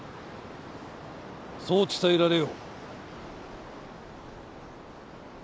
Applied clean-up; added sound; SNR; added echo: none; none; none; none.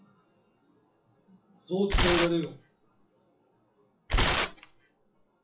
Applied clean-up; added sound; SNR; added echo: classical method WPE with log-MMSE.